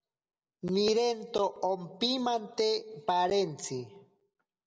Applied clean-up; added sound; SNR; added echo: none; none; none; none.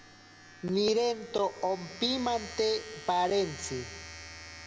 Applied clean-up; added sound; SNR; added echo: none; Domestic sounds, home sounds; 15 dB; none.